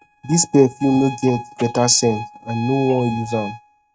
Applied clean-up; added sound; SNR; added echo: neural mask model RNNoise.